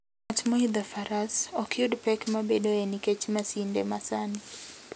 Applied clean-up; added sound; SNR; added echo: none; none; none; none.